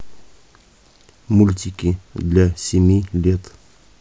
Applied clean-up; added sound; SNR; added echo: none; none; none; none.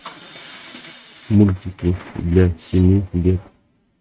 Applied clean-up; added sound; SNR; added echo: neural mask model RNNoise.